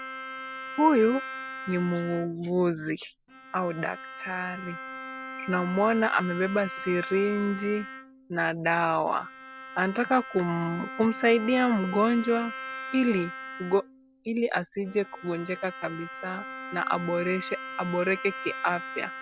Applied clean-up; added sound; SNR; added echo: none; Bowed string instrument; 11 dB; none.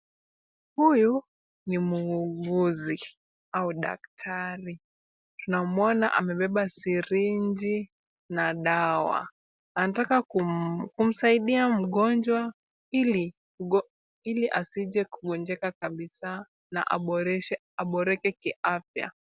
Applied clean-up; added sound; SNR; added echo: none; none; none; none.